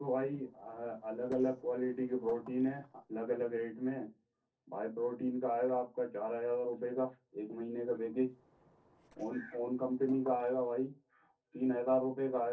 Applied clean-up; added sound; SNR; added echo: neural separator model SepFormer DNS4.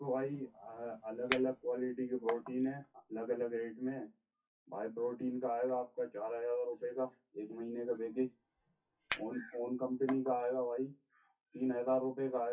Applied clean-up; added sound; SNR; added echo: classical method WPE with log-MMSE.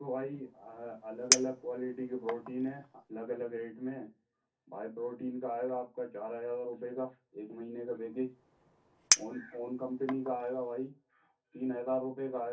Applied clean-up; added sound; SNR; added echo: none; Chink, clink; -2 dB; reverberation time 0.3 s.